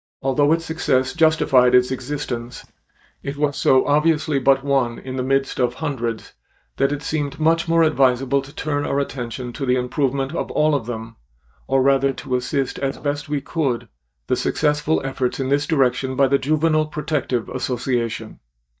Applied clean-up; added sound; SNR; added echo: neural mask model DeepFilterNet 3.